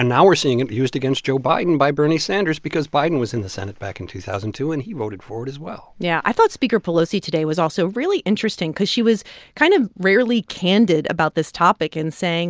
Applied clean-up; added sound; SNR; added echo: none; none; none; none.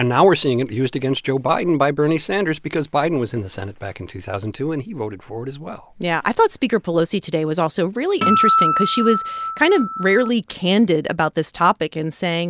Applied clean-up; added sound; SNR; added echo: none; Acoustic guitar; 0 dB; none.